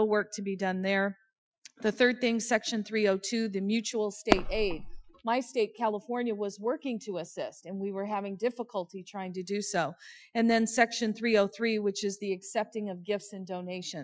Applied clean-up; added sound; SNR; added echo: classical method Wiener filter.